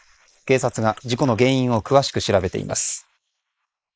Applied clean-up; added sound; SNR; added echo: neural mask model Resemble Enhance denoiser.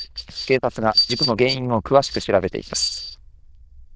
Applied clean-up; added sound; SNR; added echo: neural diffusion model UNIVERSE++.